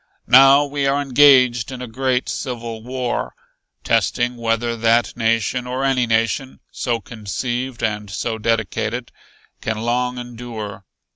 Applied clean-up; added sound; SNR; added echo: none; none; none; none.